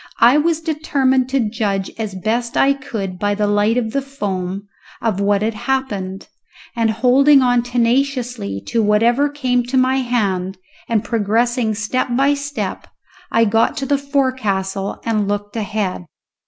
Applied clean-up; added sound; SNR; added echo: none; none; none; none.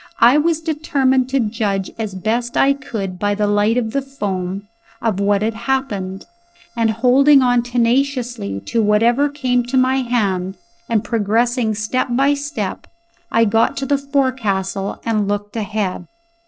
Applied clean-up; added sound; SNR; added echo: neural separator model SepFormer DNS4.